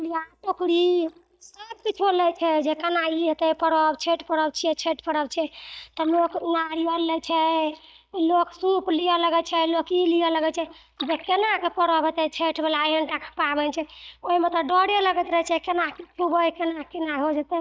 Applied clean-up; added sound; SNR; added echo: neural mask model DeepFilterNet 3.